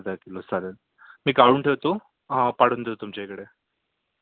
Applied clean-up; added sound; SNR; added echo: none; none; none; none.